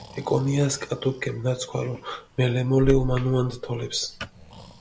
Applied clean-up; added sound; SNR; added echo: none; Breathing; 11 dB; none.